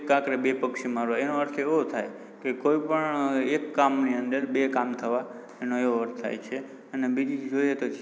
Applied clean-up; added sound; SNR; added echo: none; none; none; none.